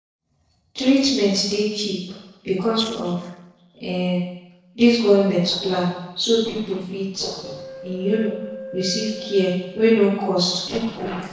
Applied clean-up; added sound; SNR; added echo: neural separator model SepFormer DNS4.